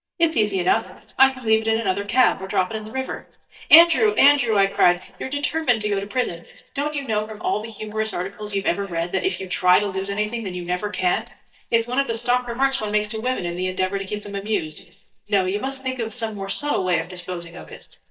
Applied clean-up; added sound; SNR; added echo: neural mask model DeepFilterNet 3.